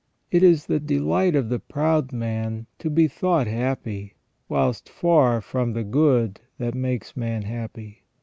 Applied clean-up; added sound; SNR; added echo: none; none; none; none.